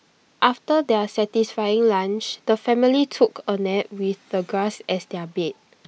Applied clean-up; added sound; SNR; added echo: none; none; none; none.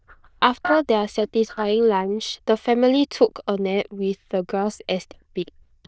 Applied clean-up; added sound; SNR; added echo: neural diffusion model UNIVERSE++.